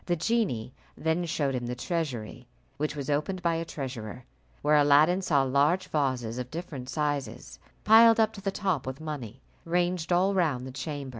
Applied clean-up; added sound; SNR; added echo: none; none; none; none.